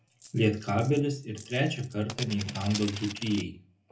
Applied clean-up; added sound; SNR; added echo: none; Coin (dropping); 13 dB; reverberation time 0.3 s.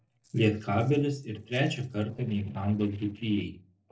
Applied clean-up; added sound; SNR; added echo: neural separator model SepFormer DNS4.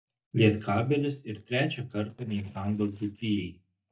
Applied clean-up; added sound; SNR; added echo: neural mask model DeepFilterNet 3.